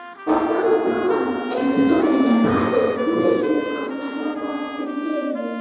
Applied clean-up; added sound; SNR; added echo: none; Trumpet; 14 dB; reverberation time 2.2 s.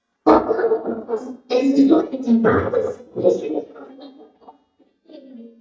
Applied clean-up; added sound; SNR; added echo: neural mask model DeepFilterNet 3.